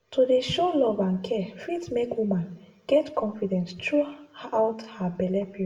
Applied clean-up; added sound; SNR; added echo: none; none; none; reverberation time 0.5 s.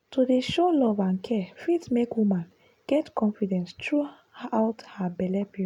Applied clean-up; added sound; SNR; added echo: none; none; none; none.